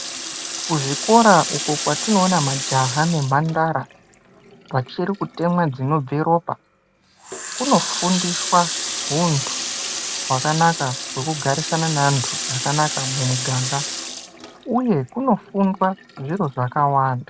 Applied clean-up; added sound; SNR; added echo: none; Water tap, faucet; 7 dB; none.